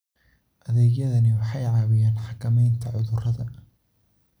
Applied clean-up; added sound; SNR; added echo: none; none; none; none.